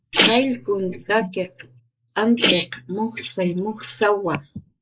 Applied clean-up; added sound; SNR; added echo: neural mask model Resemble Enhance denoiser.